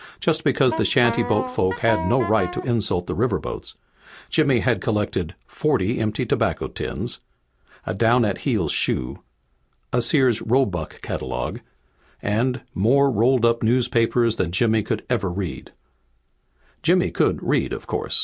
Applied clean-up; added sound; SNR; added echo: none; Wind instrument, woodwind instrument; 7 dB; none.